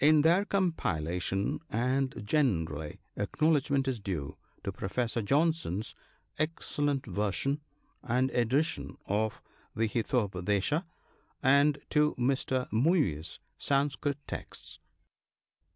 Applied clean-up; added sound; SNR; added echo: none; none; none; none.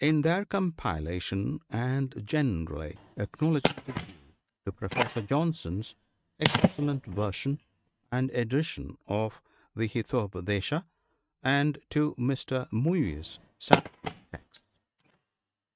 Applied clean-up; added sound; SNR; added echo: neural mask model RNNoise.